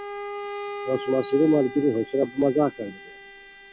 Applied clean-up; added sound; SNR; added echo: none; Bowed string instrument; 11 dB; none.